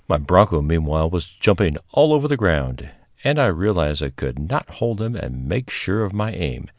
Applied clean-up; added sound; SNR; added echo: none; none; none; none.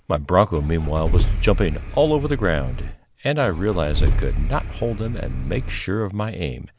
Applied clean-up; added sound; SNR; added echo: none; Engine starting / Car; 0 dB; none.